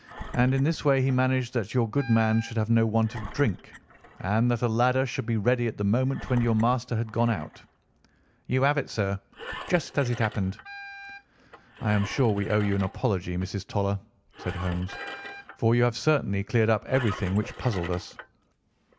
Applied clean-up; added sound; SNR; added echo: none; Engine + Wind instrument, woodwind instrument; 16 dB; none.